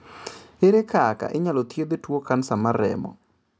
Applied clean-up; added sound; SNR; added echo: none; none; none; none.